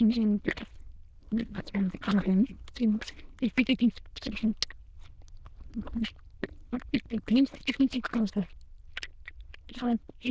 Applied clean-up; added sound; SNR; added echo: neural diffusion model UNIVERSE++.